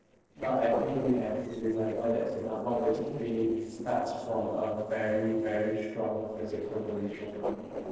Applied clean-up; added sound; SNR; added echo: neural separator model SepFormer DNS4.